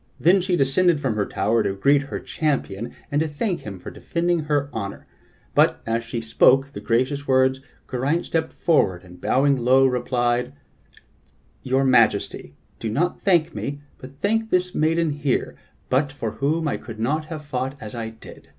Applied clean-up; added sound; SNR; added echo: none; none; none; none.